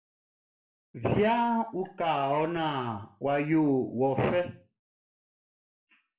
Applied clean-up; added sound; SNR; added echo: none; none; none; reverberation time 0.4 s.